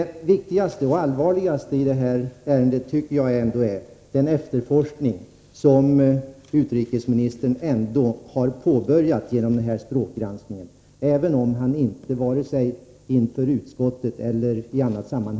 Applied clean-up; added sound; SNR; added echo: none; none; none; none.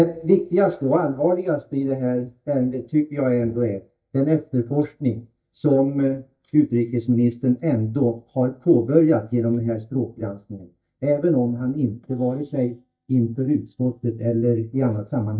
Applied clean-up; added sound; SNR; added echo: neural mask model DeepFilterNet 3.